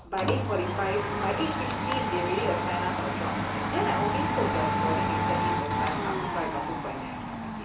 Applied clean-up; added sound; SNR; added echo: none; Domestic sounds, home sounds; -3 dB; reverberation time 0.8 s.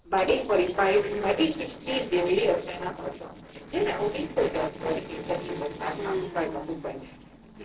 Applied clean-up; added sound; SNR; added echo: neural separator model SepFormer DNS4.